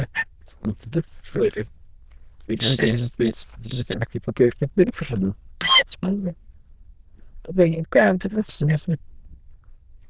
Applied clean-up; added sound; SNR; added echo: neural diffusion model UNIVERSE++.